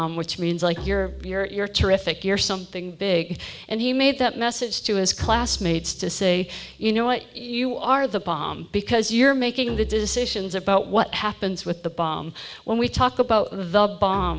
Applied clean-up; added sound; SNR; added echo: none; Bowed string instrument; 17 dB; none.